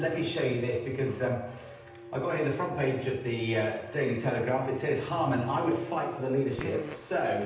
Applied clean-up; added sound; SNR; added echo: none; Fart; 13 dB; reverberation time 0.9 s.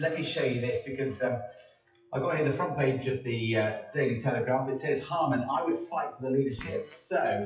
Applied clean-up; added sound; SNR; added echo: classical method WPE with log-MMSE.